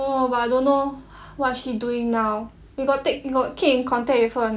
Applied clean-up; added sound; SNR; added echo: none; none; none; none.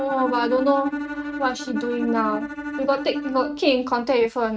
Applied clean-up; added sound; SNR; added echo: neural mask model RNNoise.